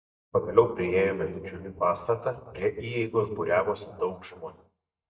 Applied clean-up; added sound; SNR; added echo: neural mask model DeepFilterNet 3.